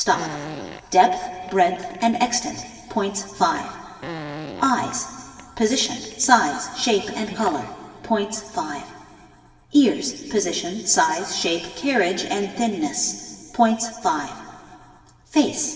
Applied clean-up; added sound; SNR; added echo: none; Fart; 16 dB; reverberation time 2.3 s.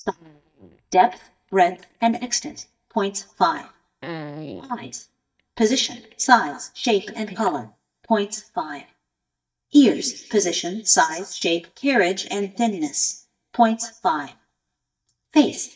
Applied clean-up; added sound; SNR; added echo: neural mask model DeepFilterNet 3.